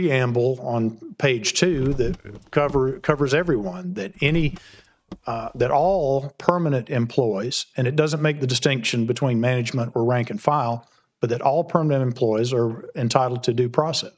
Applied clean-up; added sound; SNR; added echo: neural mask model RNNoise.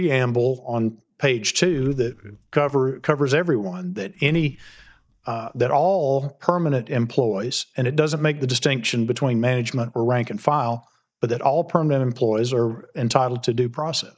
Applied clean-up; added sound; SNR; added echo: neural mask model DeepFilterNet 3.